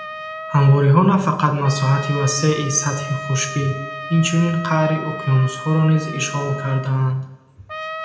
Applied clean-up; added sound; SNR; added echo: none; Trumpet; 12 dB; reverberation time 0.8 s.